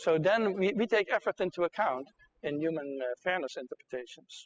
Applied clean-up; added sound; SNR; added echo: classical method spectral subtraction.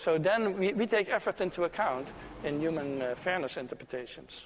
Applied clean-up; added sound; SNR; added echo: none; Sliding door; 20 dB; none.